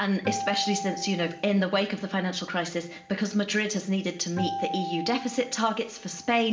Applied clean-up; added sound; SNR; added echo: none; Acoustic guitar; 10 dB; reverberation time 1.7 s.